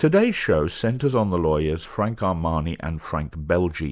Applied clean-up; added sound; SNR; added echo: none; none; none; none.